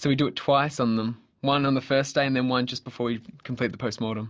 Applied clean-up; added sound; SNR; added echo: none; none; none; none.